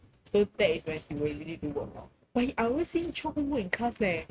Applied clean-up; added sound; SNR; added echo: neural mask model RNNoise.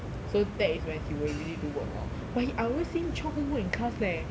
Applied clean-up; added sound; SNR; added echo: none; none; none; none.